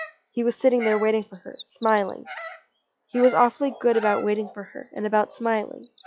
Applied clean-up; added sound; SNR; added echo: classical method log-MMSE.